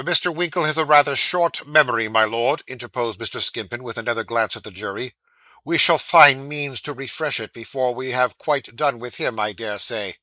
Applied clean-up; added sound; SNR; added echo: neural mask model Resemble Enhance denoiser.